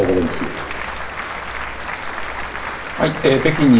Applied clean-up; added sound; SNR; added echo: none; Applause / Crowd; 6 dB; reverberation time 0.8 s.